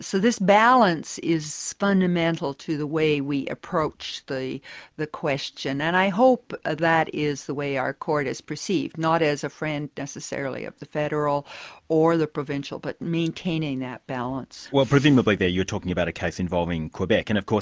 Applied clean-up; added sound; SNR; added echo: none; none; none; none.